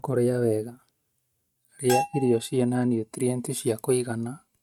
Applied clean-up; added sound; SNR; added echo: neural mask model RNNoise.